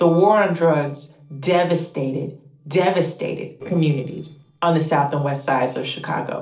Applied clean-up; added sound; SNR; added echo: neural separator model SepFormer DNS4.